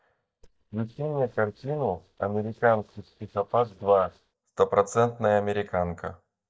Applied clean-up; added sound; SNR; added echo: neural mask model DeepFilterNet 3.